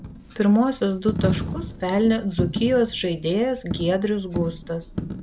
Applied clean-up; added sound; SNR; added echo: none; Coin (dropping); 7 dB; none.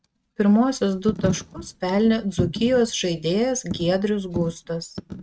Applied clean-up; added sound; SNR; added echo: neural mask model RNNoise.